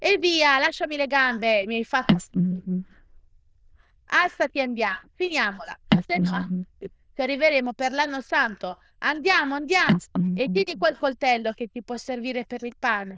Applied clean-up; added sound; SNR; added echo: neural diffusion model UNIVERSE++.